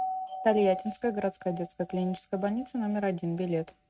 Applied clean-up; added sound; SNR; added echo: neural mask model RNNoise.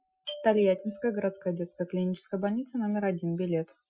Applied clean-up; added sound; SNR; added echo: classical method Wiener filter.